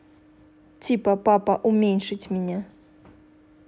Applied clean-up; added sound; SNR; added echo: none; none; none; none.